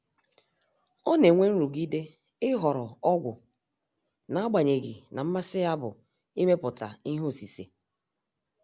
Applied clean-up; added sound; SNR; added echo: none; none; none; none.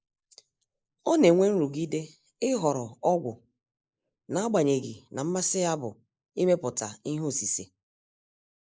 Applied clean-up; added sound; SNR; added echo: neural mask model Resemble Enhance denoiser.